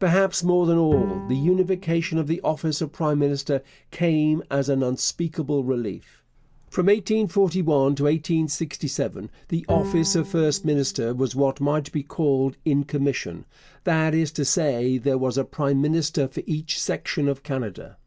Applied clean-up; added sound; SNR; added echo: none; Bowed string instrument; 12 dB; none.